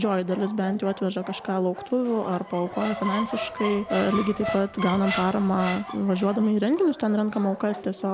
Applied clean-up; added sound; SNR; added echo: none; Squeak; 11 dB; none.